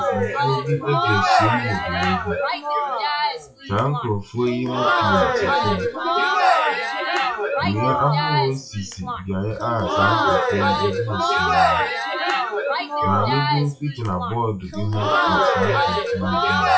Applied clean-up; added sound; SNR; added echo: classical method WPE with log-MMSE.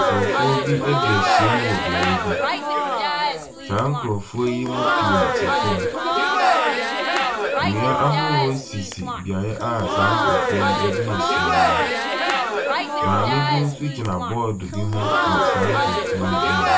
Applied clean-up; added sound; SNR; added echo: none; Crowd; -4 dB; reverberation time 0.2 s.